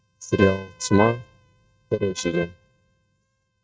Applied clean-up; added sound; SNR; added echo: neural mask model RNNoise.